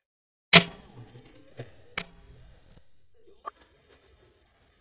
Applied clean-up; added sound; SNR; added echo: neural mask model DeepFilterNet 3.